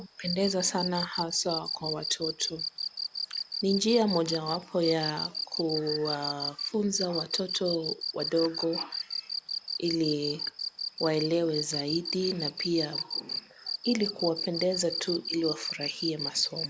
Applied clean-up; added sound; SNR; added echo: none; Cricket; 5 dB; none.